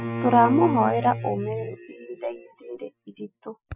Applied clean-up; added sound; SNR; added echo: classical method Wiener filter.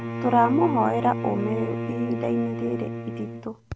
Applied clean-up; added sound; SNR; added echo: none; Bowed string instrument; 5 dB; none.